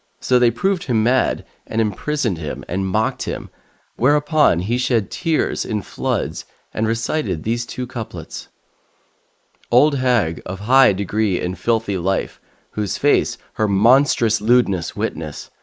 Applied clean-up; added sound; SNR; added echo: neural mask model Resemble Enhance denoiser.